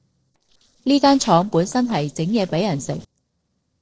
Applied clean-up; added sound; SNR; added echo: neural separator model SepFormer DNS4.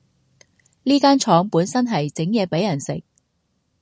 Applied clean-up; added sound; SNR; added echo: none; none; none; none.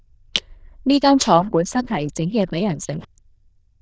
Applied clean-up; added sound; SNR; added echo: neural diffusion model UNIVERSE++.